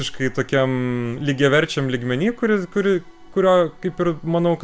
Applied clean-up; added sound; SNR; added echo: none; none; none; none.